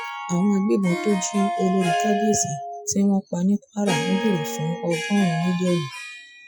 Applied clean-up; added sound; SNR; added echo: classical method Wiener filter.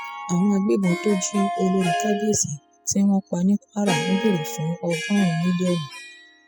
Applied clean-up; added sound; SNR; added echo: classical method spectral subtraction.